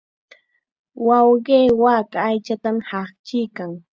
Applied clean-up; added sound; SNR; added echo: none; none; none; none.